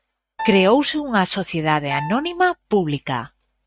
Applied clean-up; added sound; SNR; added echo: neural mask model RNNoise.